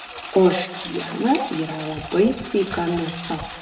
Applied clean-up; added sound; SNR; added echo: none; Engine; 11 dB; reverberation time 0.6 s.